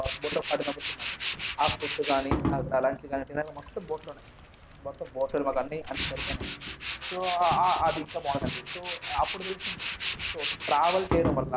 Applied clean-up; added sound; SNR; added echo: none; Tools; 3 dB; none.